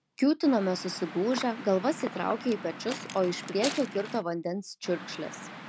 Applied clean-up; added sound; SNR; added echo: none; Waves, surf / Wind; 12 dB; none.